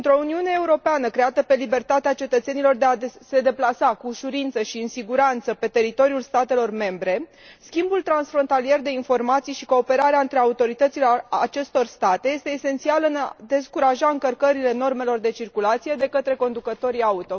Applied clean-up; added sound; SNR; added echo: none; none; none; none.